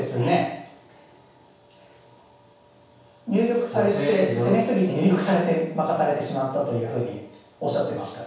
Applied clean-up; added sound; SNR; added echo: none; none; none; reverberation time 0.7 s.